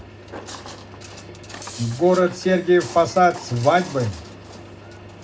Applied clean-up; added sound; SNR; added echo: none; Walk, footsteps; 17 dB; reverberation time 0.4 s.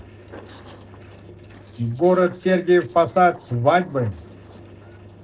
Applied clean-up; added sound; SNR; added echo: neural separator model SepFormer DNS4.